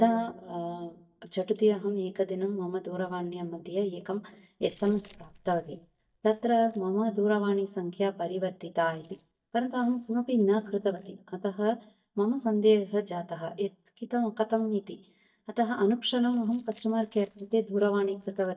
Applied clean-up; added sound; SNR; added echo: neural mask model DeepFilterNet 3.